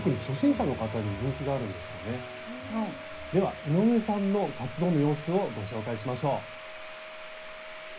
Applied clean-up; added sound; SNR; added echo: none; Domestic sounds, home sounds; 12 dB; reverberation time 0.4 s.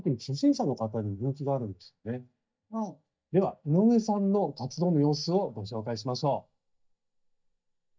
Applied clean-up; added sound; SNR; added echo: neural mask model DeepFilterNet 3.